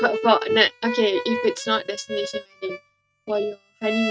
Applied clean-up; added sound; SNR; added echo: neural mask model RNNoise.